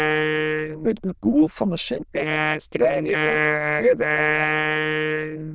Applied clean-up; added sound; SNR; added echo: neural diffusion model UNIVERSE++.